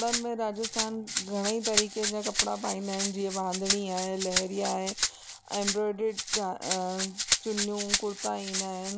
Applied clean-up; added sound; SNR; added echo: none; Rattle (instrument); 1 dB; none.